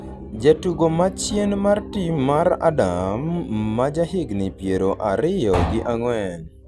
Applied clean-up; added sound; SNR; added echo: none; Piano; 16 dB; none.